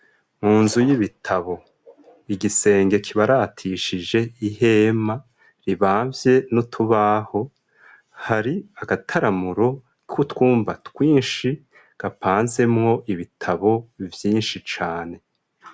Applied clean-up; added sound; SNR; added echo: none; none; none; none.